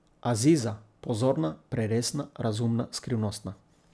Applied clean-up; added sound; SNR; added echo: none; none; none; none.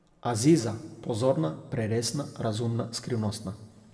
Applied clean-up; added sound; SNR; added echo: none; none; none; reverberation time 1.3 s.